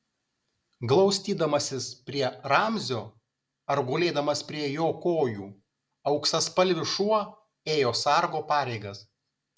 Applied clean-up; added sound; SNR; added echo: none; none; none; none.